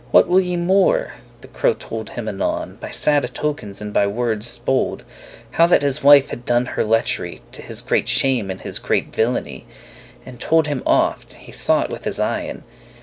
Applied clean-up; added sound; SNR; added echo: none; none; none; none.